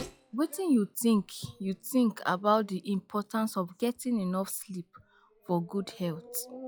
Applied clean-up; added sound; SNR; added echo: classical method log-MMSE.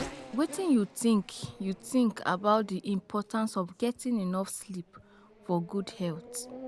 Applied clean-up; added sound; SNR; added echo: none; Race car, auto racing / Accelerating, revving, vroom; 18 dB; none.